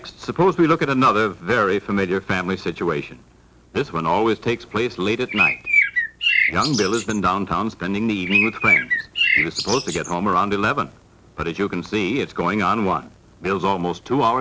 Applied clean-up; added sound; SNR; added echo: none; Bird; -1 dB; none.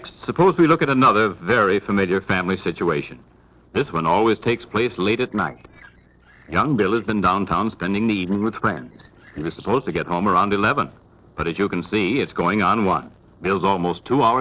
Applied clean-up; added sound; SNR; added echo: neural separator model SepFormer DNS4.